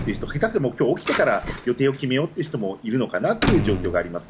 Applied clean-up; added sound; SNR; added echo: none; Door; 8 dB; none.